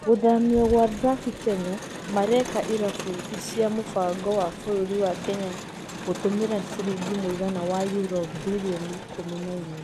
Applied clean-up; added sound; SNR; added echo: none; Crowd; 10 dB; none.